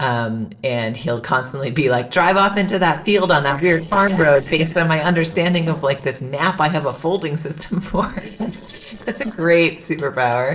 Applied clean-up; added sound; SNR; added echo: neural separator model SepFormer DNS4.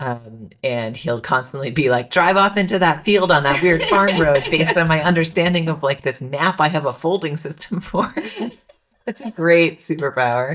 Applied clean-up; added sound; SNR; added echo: neural mask model DeepFilterNet 3.